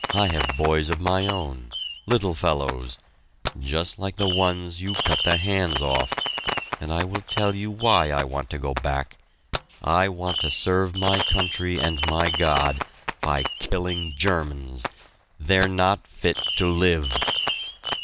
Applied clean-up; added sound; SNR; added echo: none; Fireworks; 5 dB; none.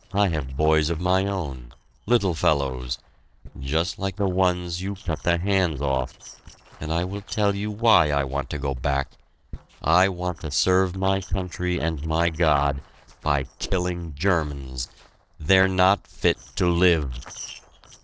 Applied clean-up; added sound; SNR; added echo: neural separator model SepFormer DNS4.